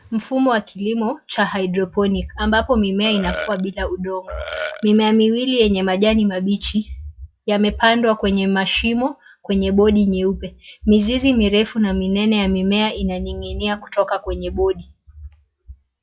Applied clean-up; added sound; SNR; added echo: classical method log-MMSE.